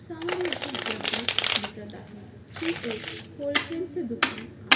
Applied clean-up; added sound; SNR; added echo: none; Domestic sounds, home sounds; -4 dB; reverberation time 2.5 s.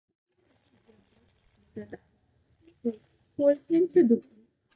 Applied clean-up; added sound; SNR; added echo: neural mask model DeepFilterNet 3.